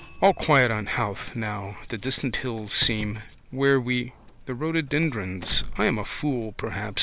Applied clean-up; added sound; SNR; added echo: none; Doorbell; 13 dB; none.